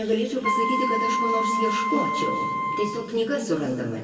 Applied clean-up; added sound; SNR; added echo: none; Wind instrument, woodwind instrument; 0 dB; reverberation time 2.0 s.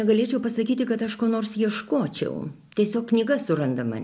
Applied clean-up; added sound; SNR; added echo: none; none; none; none.